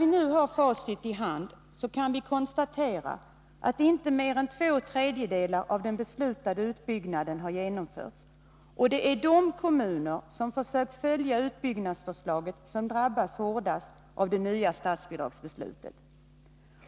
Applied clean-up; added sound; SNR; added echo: none; none; none; none.